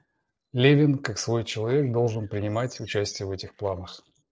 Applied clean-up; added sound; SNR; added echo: neural separator model SepFormer DNS4.